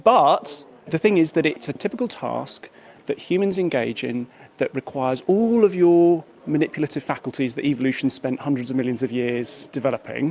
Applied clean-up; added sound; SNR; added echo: none; none; none; none.